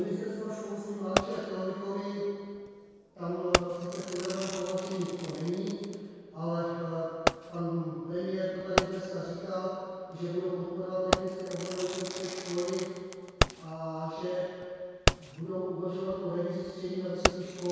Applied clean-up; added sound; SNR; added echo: none; Fireworks; 2 dB; reverberation time 2.0 s.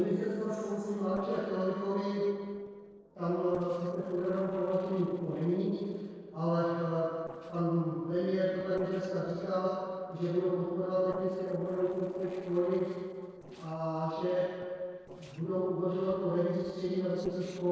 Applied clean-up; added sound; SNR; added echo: neural separator model SepFormer DNS4.